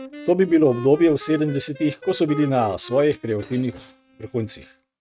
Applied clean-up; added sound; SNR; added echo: neural mask model RNNoise.